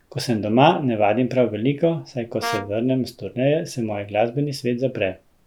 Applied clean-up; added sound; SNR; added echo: none; Brass instrument; 6 dB; none.